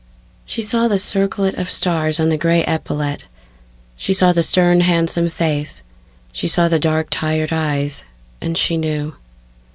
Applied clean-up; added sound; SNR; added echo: none; none; none; none.